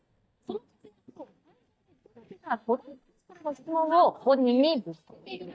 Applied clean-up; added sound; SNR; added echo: neural mask model DeepFilterNet 3.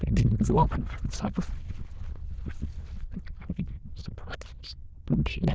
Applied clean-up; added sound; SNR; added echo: neural diffusion model UNIVERSE++.